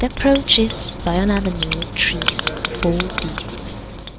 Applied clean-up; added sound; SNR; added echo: none; Writing; 6 dB; none.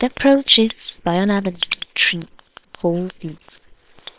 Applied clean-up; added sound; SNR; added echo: neural separator model SepFormer WHAM!.